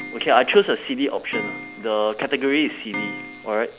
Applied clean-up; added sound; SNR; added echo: none; Clock; 13 dB; none.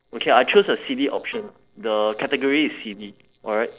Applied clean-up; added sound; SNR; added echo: neural separator model SepFormer DNS4.